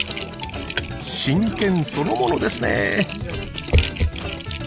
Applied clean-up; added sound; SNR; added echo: none; Typing; 4 dB; none.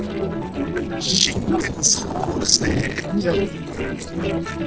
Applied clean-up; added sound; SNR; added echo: neural separator model SepFormer DNS4.